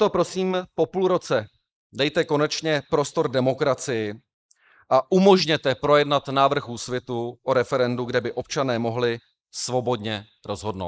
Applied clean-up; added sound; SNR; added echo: neural mask model Resemble Enhance denoiser.